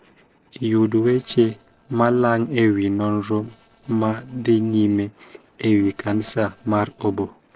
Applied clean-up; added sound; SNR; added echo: neural separator model SepFormer DNS4.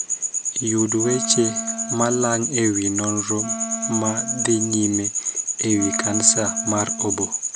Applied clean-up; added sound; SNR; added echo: none; Wind instrument, woodwind instrument; 13 dB; none.